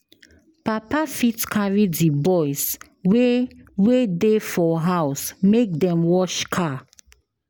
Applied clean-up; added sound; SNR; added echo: none; none; none; none.